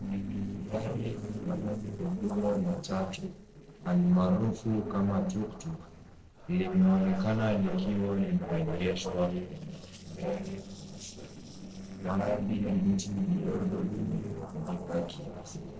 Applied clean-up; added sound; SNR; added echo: neural separator model SepFormer DNS4.